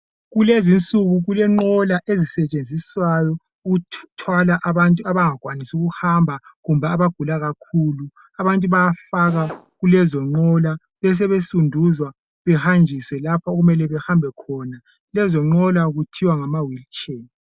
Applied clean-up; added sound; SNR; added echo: none; Drill; 18 dB; none.